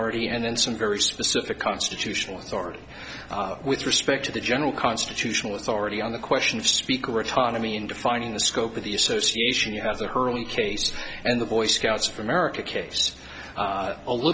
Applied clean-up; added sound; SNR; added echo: none; none; none; none.